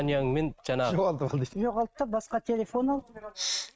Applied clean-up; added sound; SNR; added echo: neural mask model RNNoise.